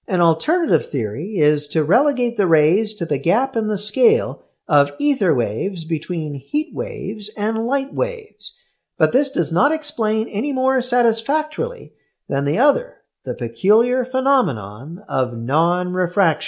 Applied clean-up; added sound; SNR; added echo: none; none; none; none.